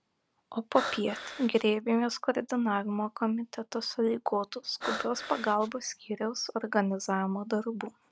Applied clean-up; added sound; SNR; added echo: none; Breathing; 9 dB; none.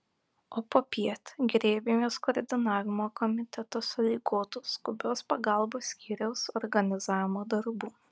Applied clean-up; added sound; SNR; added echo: none; none; none; none.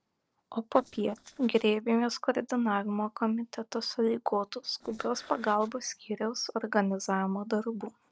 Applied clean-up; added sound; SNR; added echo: neural separator model SepFormer DNS4.